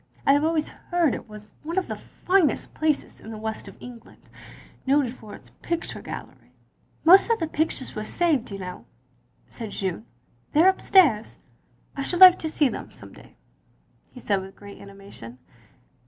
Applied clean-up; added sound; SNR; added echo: none; none; none; none.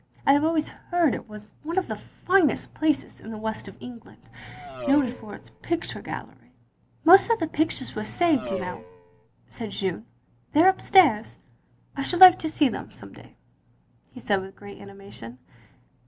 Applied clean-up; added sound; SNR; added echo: none; Race car, auto racing; 12 dB; none.